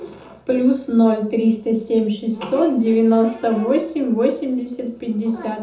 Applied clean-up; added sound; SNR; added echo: none; none; none; reverberation time 0.5 s.